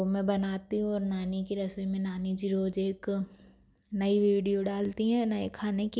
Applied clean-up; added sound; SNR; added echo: none; none; none; none.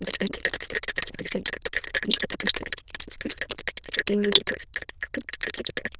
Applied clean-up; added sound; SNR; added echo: neural diffusion model UNIVERSE++.